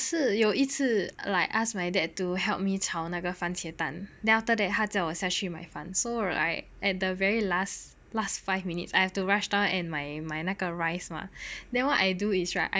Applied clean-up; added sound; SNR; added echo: none; none; none; none.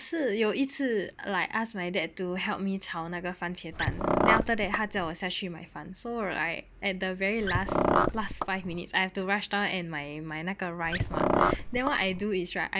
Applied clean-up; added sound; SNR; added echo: none; Car; -3 dB; none.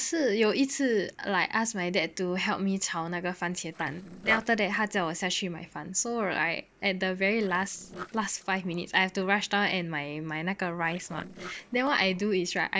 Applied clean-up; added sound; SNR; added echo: neural separator model SepFormer DNS4.